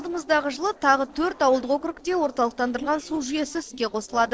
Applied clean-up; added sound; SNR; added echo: neural separator model SepFormer DNS4.